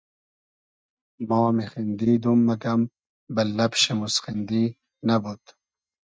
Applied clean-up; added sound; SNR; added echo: neural mask model DeepFilterNet 3.